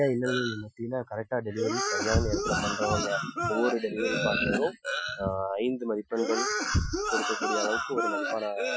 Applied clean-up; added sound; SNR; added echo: classical method Wiener filter.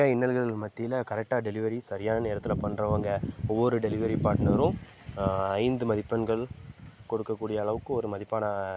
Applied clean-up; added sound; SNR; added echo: none; none; none; none.